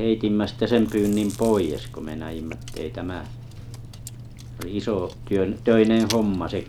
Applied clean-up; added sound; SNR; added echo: none; Chewing, mastication; 13 dB; none.